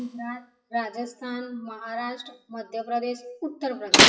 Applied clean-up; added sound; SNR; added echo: classical method WPE with log-MMSE.